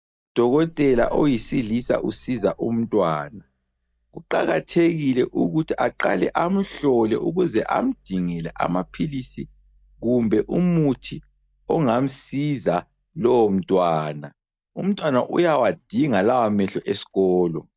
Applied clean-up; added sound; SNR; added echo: neural mask model DeepFilterNet 3.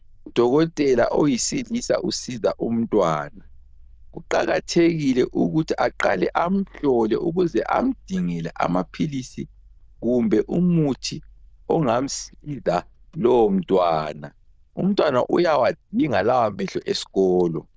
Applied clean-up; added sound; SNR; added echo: neural diffusion model UNIVERSE++.